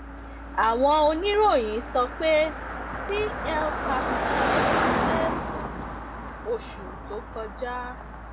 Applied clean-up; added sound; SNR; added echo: none; Car passing by; 2 dB; none.